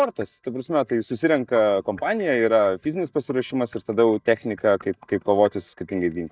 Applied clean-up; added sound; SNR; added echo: neural mask model DeepFilterNet 3.